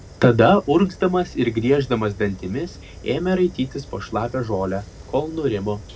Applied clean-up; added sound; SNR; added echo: none; Fire; 19 dB; reverberation time 0.2 s.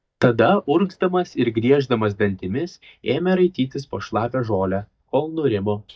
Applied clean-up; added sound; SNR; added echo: neural mask model DeepFilterNet 3.